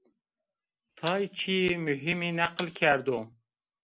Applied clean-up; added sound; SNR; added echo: none; Thump, thud; 16 dB; none.